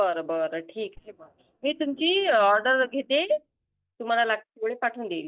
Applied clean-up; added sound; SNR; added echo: neural mask model DeepFilterNet 3.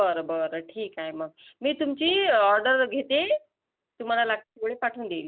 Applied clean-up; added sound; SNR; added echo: none; none; none; none.